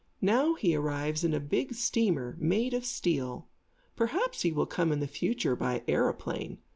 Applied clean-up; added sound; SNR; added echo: none; none; none; none.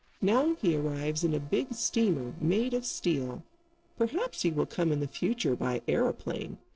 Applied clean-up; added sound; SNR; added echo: neural separator model SepFormer DNS4.